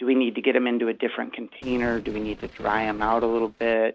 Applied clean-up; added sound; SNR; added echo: neural mask model RNNoise.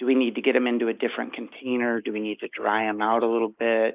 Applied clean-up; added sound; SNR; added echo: neural mask model Resemble Enhance denoiser.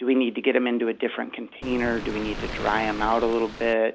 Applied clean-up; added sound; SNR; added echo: none; Waves, surf; 10 dB; none.